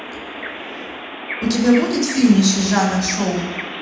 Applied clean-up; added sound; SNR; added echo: none; Bird vocalization, bird call, bird song; 11 dB; reverberation time 1.0 s.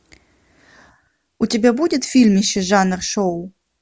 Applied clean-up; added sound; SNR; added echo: none; none; none; none.